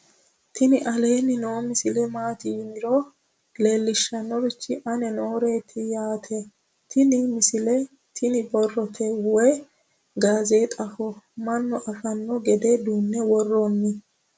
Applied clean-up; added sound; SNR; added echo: none; none; none; none.